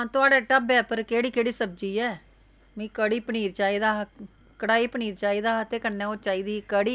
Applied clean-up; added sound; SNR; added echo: none; none; none; none.